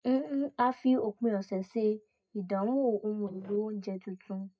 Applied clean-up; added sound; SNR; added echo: neural mask model DeepFilterNet 3.